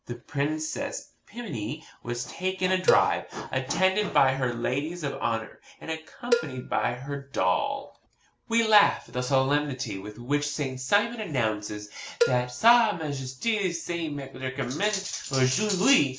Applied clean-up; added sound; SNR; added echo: none; Cowbell; 7 dB; none.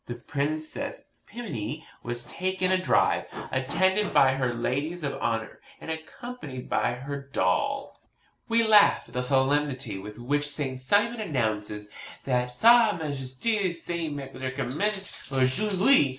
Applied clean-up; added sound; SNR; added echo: none; none; none; none.